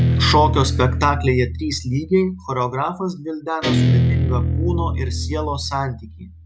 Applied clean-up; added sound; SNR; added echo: none; Guitar; 0 dB; none.